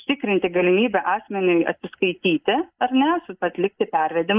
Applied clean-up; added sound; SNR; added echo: neural mask model Resemble Enhance denoiser.